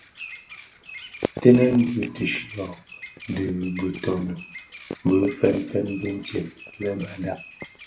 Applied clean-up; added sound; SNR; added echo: none; Bird vocalization, bird call, bird song; 18 dB; none.